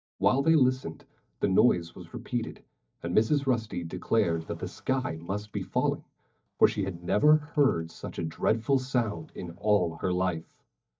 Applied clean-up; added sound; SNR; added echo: neural mask model DeepFilterNet 3.